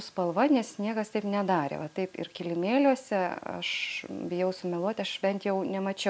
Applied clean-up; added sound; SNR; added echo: none; none; none; none.